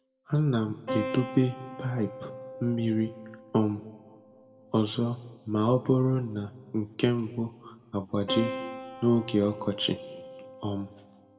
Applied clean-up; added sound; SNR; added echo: none; Keyboard (musical); 12 dB; reverberation time 1.0 s.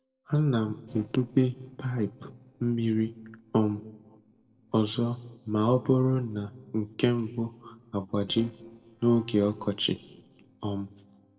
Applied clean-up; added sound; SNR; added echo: neural separator model SepFormer DNS4.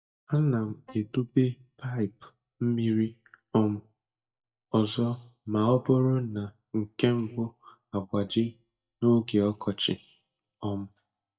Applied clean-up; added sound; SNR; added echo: neural mask model DeepFilterNet 3.